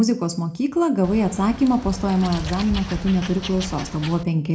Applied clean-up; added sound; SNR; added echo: none; Wild animals; 10 dB; reverberation time 0.4 s.